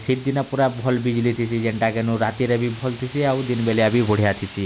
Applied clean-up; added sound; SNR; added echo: none; Wind; 16 dB; none.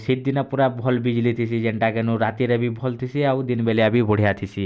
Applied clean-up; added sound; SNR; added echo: none; none; none; none.